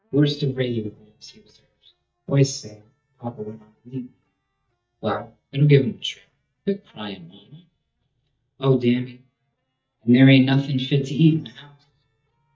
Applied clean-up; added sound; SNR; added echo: neural mask model DeepFilterNet 3.